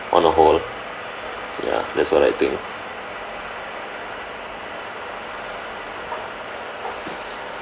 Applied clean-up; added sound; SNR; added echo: none; none; none; none.